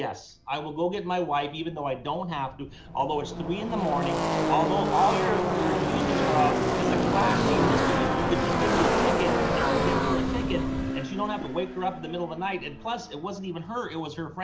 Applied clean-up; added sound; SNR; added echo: none; Car passing by / Race car, auto racing; -3 dB; none.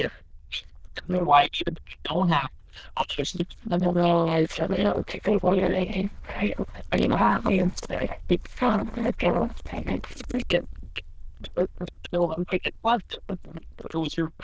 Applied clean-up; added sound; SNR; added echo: neural diffusion model UNIVERSE++.